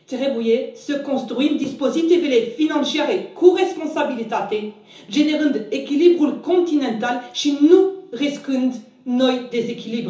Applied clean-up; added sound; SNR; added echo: none; none; none; reverberation time 0.7 s.